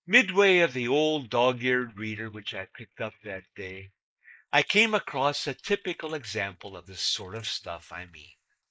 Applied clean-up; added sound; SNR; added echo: neural mask model Resemble Enhance denoiser.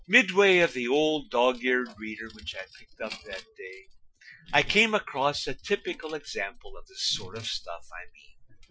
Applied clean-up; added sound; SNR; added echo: classical method Wiener filter.